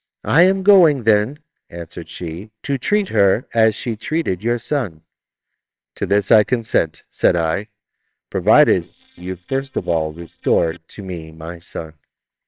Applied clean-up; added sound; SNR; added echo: neural separator model SepFormer WHAMR!.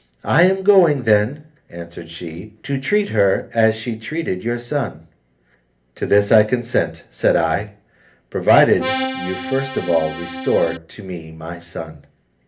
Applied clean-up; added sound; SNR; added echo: none; Accordion; 6 dB; reverberation time 0.3 s.